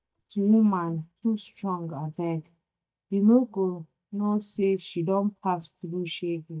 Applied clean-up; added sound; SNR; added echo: neural mask model DeepFilterNet 3.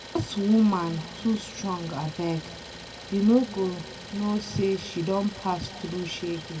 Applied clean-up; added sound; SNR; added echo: none; Idling; 15 dB; reverberation time 1.6 s.